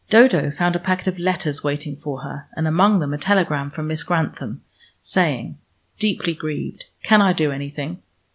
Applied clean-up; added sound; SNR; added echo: none; none; none; none.